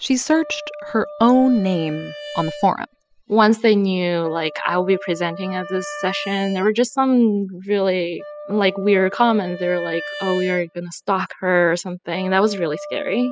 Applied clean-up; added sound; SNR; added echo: classical method spectral subtraction.